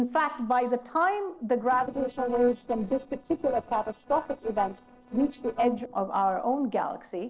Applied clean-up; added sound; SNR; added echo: neural separator model SepFormer DNS4.